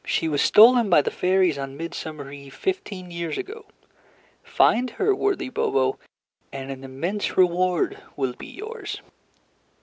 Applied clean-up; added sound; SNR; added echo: none; none; none; none.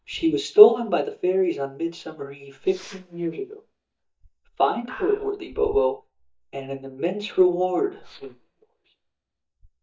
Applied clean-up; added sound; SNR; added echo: neural mask model DeepFilterNet 3.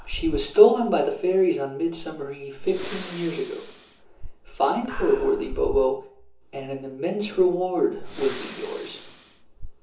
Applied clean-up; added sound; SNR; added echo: none; Breathing; 12 dB; reverberation time 0.8 s.